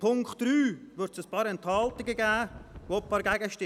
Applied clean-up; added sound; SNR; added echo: none; Wind; 17 dB; none.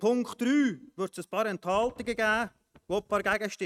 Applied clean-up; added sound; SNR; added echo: neural mask model RNNoise.